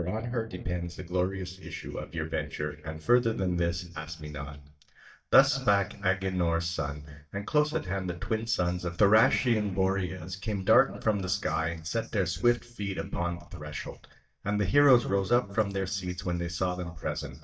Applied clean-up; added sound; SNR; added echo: neural mask model DeepFilterNet 3.